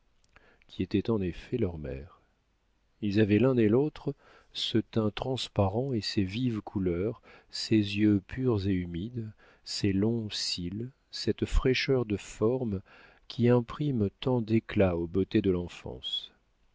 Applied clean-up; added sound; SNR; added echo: none; none; none; none.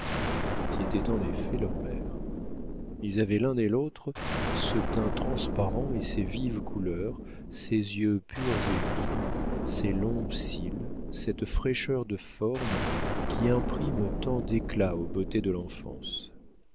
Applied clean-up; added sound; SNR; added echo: none; Explosion; 1 dB; none.